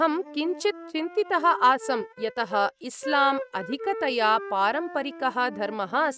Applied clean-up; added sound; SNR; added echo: neural mask model RNNoise.